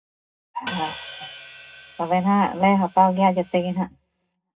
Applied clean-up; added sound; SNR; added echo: none; Hi-hat; 14 dB; reverberation time 0.2 s.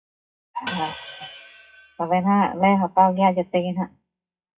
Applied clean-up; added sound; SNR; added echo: classical method WPE with log-MMSE.